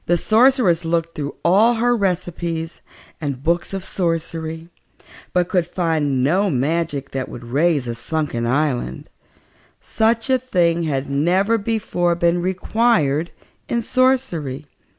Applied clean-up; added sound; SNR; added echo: none; none; none; none.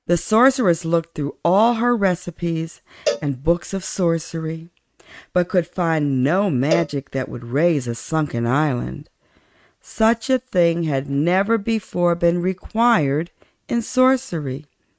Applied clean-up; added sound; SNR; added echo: neural mask model RNNoise.